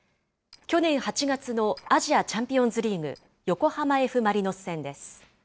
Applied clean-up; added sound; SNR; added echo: neural separator model SepFormer DNS4.